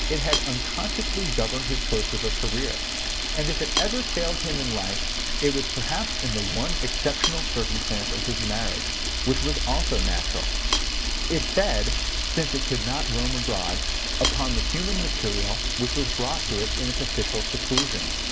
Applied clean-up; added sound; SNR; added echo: none; Camera; -5 dB; none.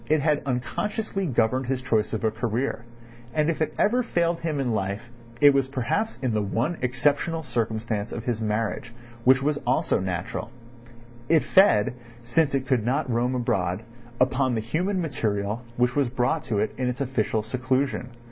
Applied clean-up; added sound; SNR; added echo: none; none; none; none.